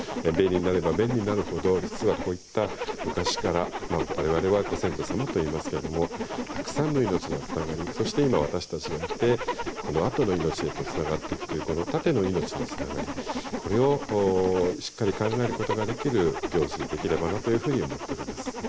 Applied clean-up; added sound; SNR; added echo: none; Zipper (clothing); 6 dB; none.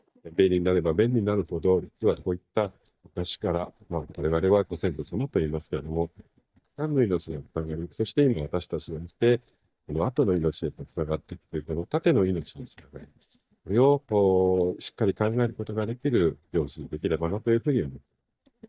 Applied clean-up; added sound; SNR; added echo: neural mask model DeepFilterNet 3.